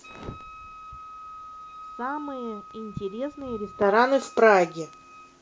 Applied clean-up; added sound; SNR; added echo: none; Wind instrument, woodwind instrument; 17 dB; none.